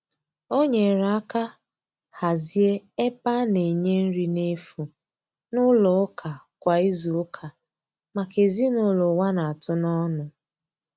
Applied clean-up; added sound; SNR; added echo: none; none; none; none.